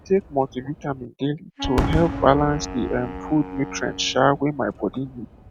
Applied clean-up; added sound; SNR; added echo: none; Fireworks + Wind instrument, woodwind instrument; 8 dB; none.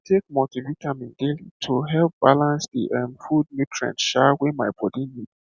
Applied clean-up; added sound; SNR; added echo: none; none; none; none.